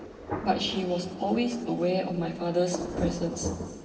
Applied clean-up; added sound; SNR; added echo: none; Thunder; 8 dB; reverberation time 2.2 s.